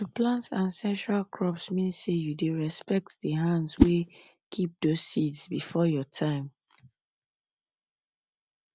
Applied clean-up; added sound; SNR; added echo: none; Whoosh, swoosh, swish; 1 dB; none.